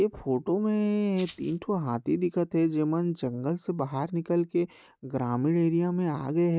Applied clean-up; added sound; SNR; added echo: neural mask model RNNoise.